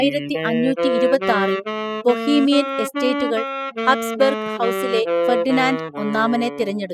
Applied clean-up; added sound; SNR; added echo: classical method spectral subtraction.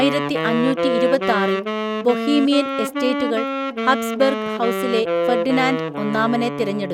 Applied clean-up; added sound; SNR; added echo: none; Wind instrument, woodwind instrument; 2 dB; none.